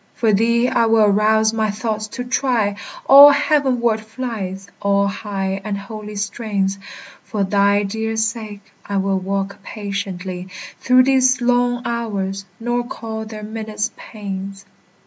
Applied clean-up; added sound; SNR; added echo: none; none; none; none.